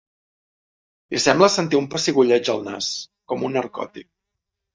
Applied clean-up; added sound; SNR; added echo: neural mask model DeepFilterNet 3.